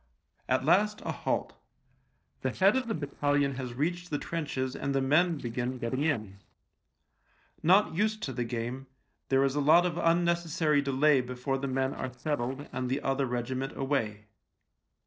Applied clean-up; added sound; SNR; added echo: neural separator model SepFormer DNS4.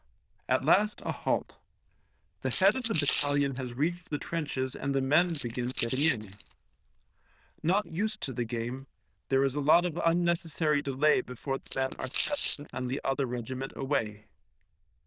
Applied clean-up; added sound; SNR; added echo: neural diffusion model UNIVERSE++.